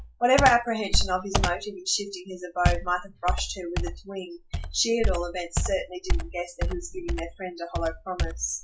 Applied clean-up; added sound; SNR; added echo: classical method log-MMSE.